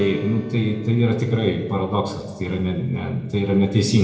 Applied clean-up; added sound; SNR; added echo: none; Strum; 19 dB; reverberation time 1.1 s.